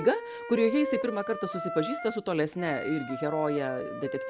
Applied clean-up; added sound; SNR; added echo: none; Wind instrument, woodwind instrument; 7 dB; none.